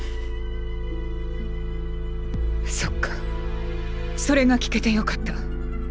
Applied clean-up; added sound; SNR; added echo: none; Telephone; 17 dB; none.